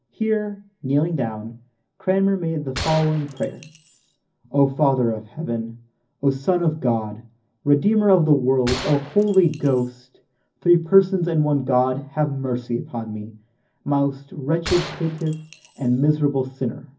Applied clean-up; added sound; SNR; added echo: none; Gunshot, gunfire; 13 dB; reverberation time 0.4 s.